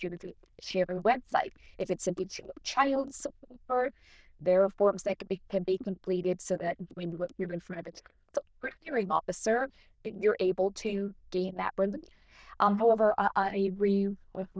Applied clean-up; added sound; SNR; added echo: neural diffusion model UNIVERSE++.